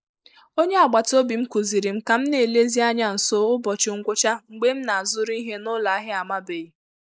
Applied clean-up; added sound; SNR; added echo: neural mask model Resemble Enhance denoiser.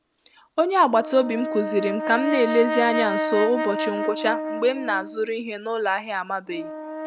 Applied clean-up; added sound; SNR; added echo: none; Brass instrument; 6 dB; none.